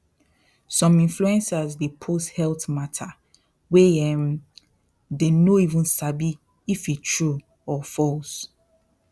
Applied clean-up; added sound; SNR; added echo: none; none; none; none.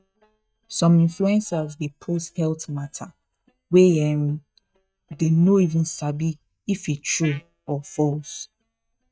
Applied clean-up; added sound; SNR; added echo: neural mask model DeepFilterNet 3.